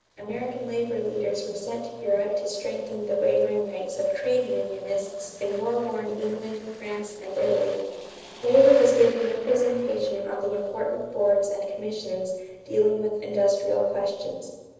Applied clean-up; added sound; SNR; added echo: neural separator model SepFormer DNS4.